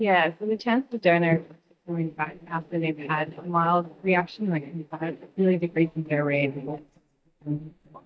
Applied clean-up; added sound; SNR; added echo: neural mask model DeepFilterNet 3.